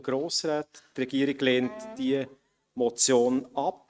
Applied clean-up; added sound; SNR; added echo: neural mask model RNNoise.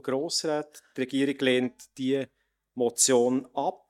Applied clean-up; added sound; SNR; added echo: neural mask model DeepFilterNet 3.